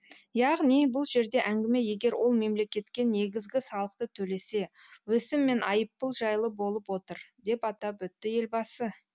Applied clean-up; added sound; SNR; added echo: none; none; none; none.